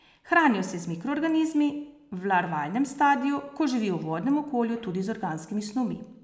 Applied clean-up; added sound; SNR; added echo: none; none; none; none.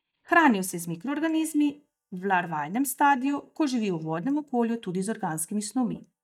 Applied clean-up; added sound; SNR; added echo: neural mask model DeepFilterNet 3.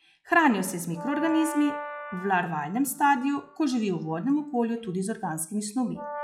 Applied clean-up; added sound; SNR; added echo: classical method log-MMSE.